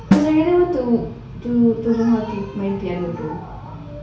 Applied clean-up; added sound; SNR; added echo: none; Drum; 7 dB; reverberation time 0.6 s.